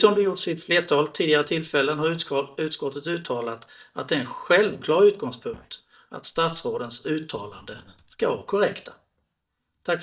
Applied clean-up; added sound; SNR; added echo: neural mask model DeepFilterNet 3.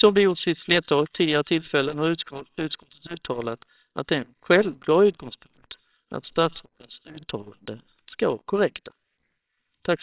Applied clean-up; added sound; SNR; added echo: neural separator model SepFormer WHAMR!.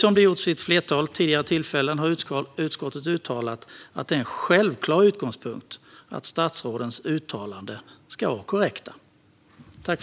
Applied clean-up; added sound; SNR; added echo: none; none; none; none.